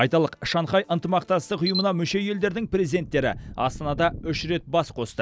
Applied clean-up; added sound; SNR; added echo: none; Camera; 12 dB; none.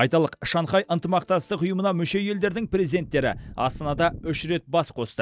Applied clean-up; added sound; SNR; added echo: neural mask model DeepFilterNet 3.